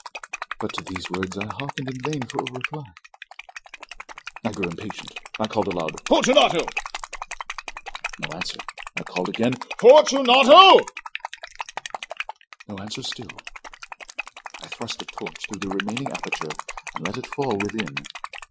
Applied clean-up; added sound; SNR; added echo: classical method Wiener filter.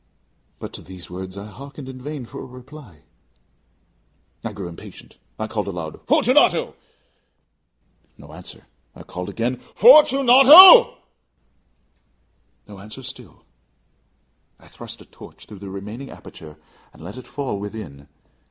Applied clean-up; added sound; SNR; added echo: none; none; none; none.